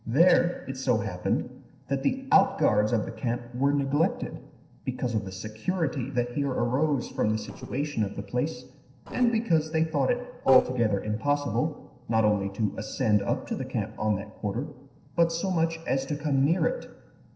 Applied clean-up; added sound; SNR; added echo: neural separator model SepFormer DNS4.